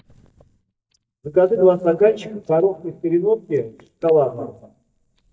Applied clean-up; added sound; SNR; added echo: neural mask model DeepFilterNet 3.